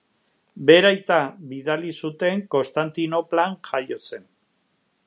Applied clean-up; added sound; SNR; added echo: none; none; none; none.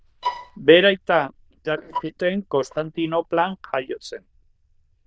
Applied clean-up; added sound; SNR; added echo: neural diffusion model UNIVERSE++.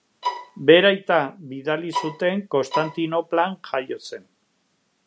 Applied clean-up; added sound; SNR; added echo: none; Bowed string instrument; 7 dB; none.